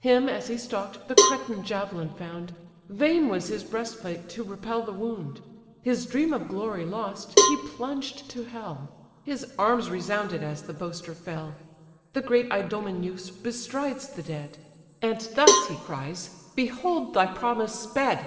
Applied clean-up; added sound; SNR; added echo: none; Cowbell; -3 dB; reverberation time 3.0 s.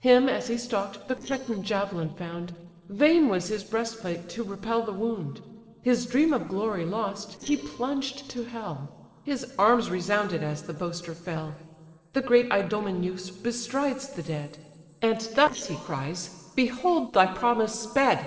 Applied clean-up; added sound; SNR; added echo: neural separator model SepFormer DNS4.